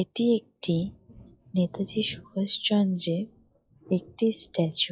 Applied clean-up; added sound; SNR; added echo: classical method log-MMSE.